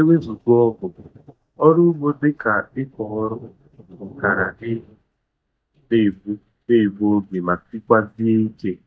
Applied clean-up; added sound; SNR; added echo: neural mask model DeepFilterNet 3.